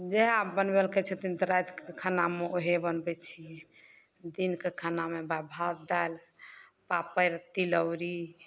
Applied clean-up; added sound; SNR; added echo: none; none; none; none.